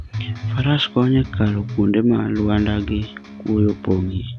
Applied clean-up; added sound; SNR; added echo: none; Electric guitar; 19 dB; none.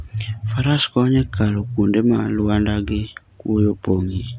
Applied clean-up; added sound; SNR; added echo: none; none; none; none.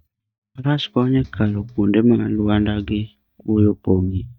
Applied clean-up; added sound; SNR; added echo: neural mask model DeepFilterNet 3.